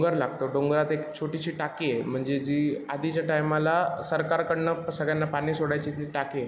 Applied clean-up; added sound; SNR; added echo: none; none; none; none.